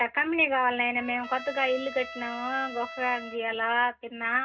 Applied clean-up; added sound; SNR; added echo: none; Trumpet; 13 dB; reverberation time 0.2 s.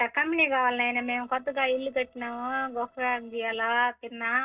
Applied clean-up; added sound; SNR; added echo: neural separator model SepFormer DNS4.